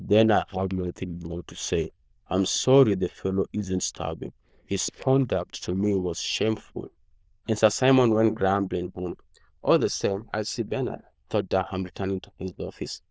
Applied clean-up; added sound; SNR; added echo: neural diffusion model UNIVERSE++.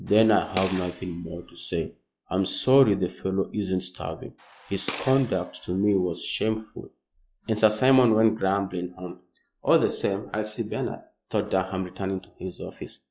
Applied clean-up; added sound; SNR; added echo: classical method log-MMSE.